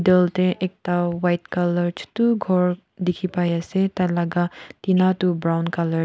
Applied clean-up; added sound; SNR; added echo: none; none; none; none.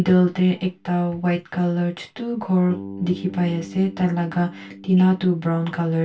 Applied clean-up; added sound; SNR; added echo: none; Bass guitar; 18 dB; reverberation time 0.2 s.